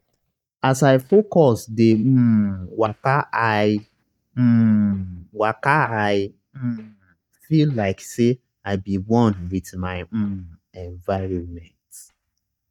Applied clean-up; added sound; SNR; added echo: neural mask model DeepFilterNet 3.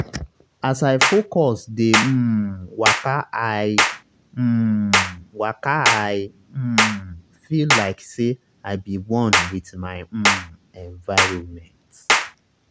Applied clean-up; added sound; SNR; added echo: none; Clapping; 0 dB; none.